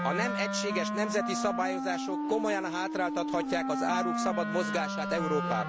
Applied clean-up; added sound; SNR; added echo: none; Wind instrument, woodwind instrument; 0 dB; none.